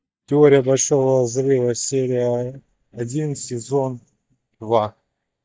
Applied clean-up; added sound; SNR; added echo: neural mask model DeepFilterNet 3.